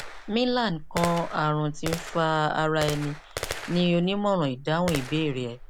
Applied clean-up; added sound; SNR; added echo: none; Gunshot, gunfire; 10 dB; none.